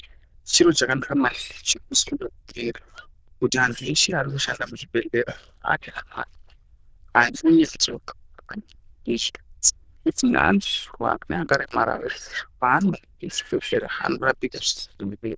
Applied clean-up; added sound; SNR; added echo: neural diffusion model UNIVERSE++.